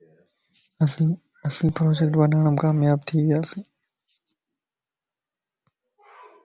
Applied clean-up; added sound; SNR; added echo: none; none; none; none.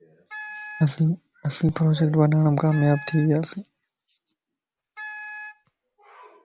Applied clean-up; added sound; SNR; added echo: none; Wind instrument, woodwind instrument; 16 dB; none.